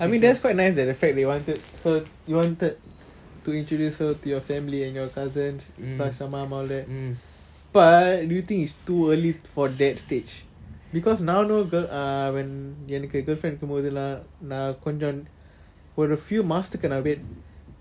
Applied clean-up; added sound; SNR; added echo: none; none; none; none.